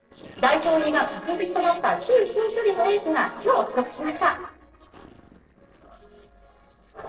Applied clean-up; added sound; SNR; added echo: neural separator model SepFormer DNS4.